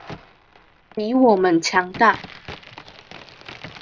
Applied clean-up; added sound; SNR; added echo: none; Crack; 19 dB; none.